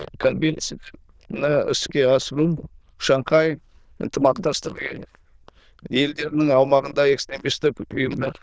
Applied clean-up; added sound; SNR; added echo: neural diffusion model UNIVERSE++.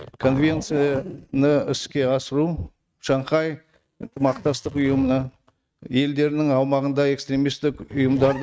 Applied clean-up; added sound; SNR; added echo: neural mask model RNNoise.